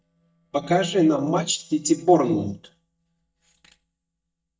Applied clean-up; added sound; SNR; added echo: neural mask model DeepFilterNet 3.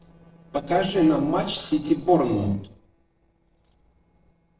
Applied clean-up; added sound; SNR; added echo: neural separator model SepFormer DNS4.